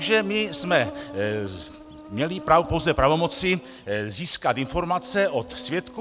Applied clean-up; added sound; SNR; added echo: none; Insect; 16 dB; none.